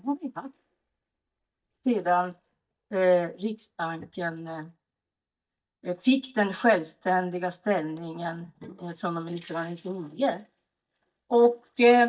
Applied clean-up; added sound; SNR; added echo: neural mask model DeepFilterNet 3.